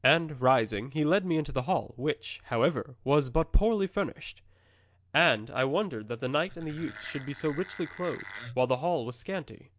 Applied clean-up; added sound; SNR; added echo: none; Wood; 15 dB; none.